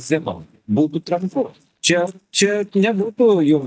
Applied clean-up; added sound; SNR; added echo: neural mask model DeepFilterNet 3.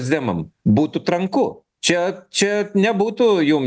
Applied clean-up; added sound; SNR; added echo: none; none; none; none.